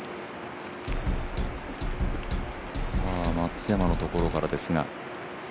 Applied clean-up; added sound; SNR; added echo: none; Drum kit; -1 dB; none.